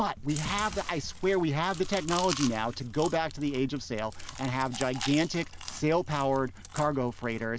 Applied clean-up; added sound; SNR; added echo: none; Chewing, mastication; 11 dB; none.